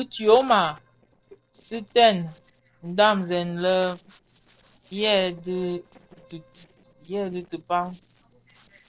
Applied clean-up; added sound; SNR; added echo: neural separator model SepFormer DNS4.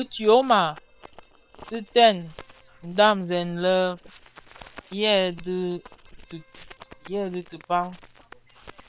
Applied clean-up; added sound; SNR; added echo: neural separator model SepFormer WHAM!.